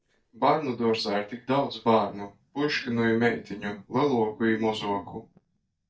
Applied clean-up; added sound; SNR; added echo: neural mask model DeepFilterNet 3.